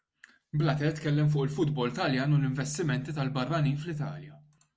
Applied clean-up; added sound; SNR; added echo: none; none; none; none.